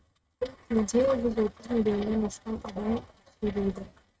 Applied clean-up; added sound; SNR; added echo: neural mask model RNNoise.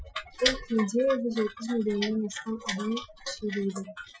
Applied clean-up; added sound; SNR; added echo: classical method Wiener filter.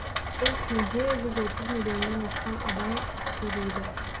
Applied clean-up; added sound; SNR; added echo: none; Rain; 0 dB; none.